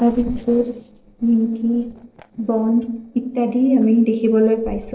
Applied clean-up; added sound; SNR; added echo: neural separator model SepFormer DNS4.